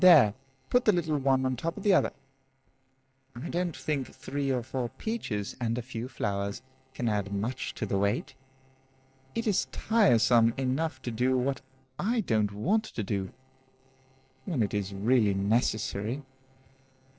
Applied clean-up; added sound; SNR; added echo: neural separator model SepFormer DNS4.